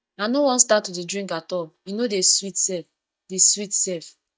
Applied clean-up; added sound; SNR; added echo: neural mask model DeepFilterNet 3.